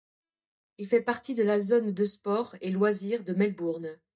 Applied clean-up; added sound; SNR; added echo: neural mask model DeepFilterNet 3.